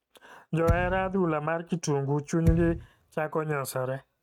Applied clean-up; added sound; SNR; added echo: neural mask model RNNoise.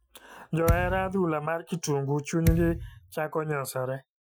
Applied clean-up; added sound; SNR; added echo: classical method Wiener filter.